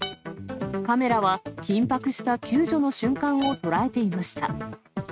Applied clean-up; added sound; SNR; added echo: neural mask model RNNoise.